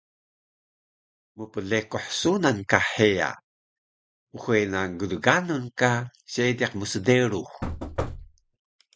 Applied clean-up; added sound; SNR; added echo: none; Knock / Wood; 6 dB; none.